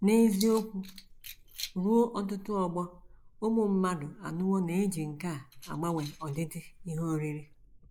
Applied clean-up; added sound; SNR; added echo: neural mask model Resemble Enhance denoiser.